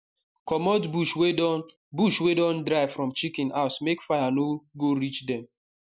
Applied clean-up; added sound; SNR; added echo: none; none; none; none.